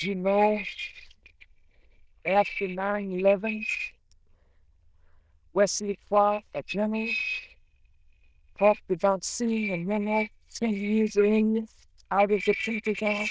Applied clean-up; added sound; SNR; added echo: neural diffusion model UNIVERSE++.